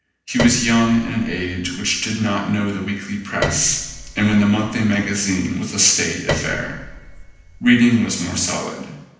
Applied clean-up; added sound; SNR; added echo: none; Piano; 10 dB; reverberation time 0.9 s.